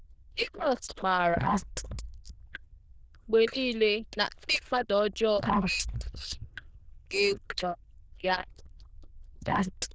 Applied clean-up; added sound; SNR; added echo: neural diffusion model UNIVERSE++.